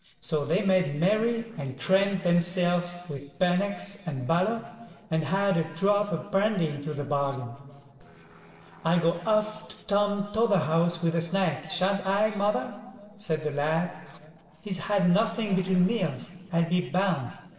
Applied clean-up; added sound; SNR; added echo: neural separator model SepFormer DNS4.